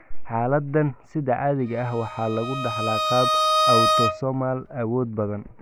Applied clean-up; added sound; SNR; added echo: none; Bowed string instrument; -1 dB; none.